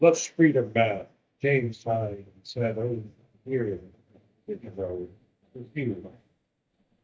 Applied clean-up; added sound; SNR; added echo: neural mask model DeepFilterNet 3.